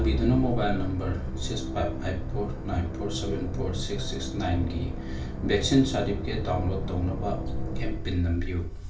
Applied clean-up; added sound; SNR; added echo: none; Musical instrument; 6 dB; reverberation time 0.4 s.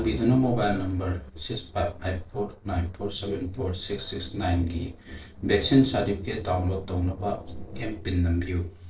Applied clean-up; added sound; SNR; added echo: neural separator model SepFormer DNS4.